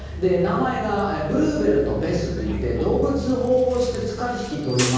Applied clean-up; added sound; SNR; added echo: none; Bus; 10 dB; reverberation time 1.3 s.